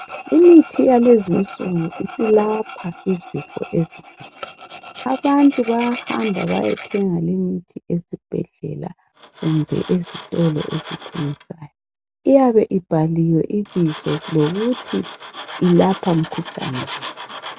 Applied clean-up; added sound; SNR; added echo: none; Tools; 16 dB; none.